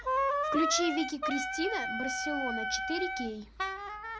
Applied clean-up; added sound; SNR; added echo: none; Wind instrument, woodwind instrument; -2 dB; none.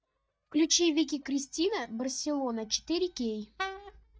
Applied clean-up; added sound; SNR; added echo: neural mask model DeepFilterNet 3.